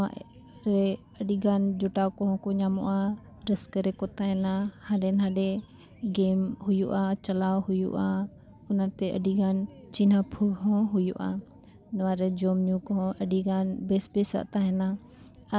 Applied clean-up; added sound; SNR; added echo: none; none; none; none.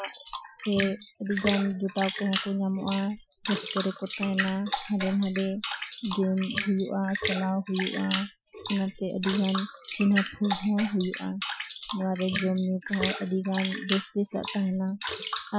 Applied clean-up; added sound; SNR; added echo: classical method Wiener filter.